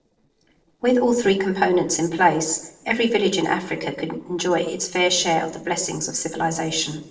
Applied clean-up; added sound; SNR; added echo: neural separator model SepFormer DNS4.